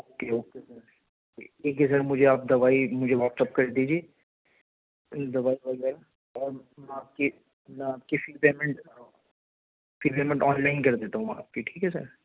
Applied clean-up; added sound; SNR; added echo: none; none; none; none.